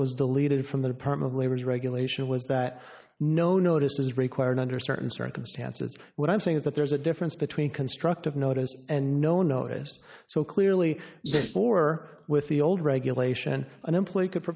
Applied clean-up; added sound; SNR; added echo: neural mask model Resemble Enhance denoiser.